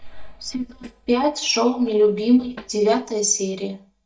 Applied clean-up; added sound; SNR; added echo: neural mask model DeepFilterNet 3.